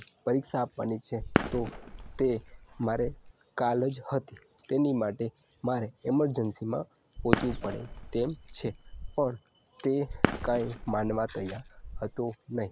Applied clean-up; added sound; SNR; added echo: none; Fireworks; 3 dB; none.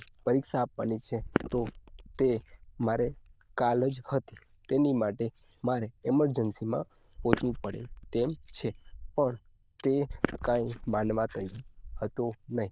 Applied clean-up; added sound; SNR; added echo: neural diffusion model UNIVERSE++.